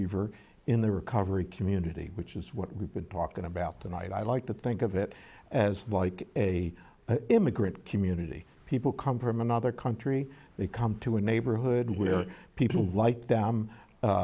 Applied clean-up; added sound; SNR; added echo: none; none; none; none.